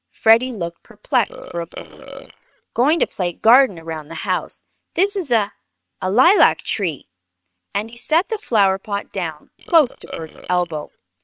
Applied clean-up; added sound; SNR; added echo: neural separator model SepFormer WHAM!.